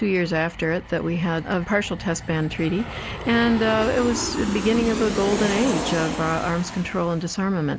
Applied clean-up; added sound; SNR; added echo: none; Aircraft; 8 dB; none.